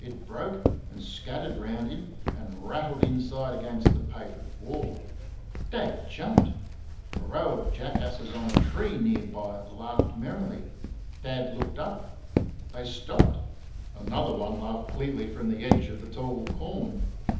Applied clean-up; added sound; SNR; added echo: none; Walk, footsteps; -3 dB; reverberation time 1.3 s.